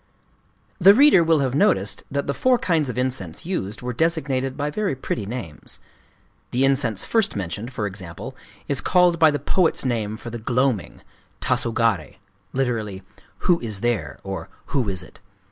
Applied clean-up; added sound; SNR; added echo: none; none; none; none.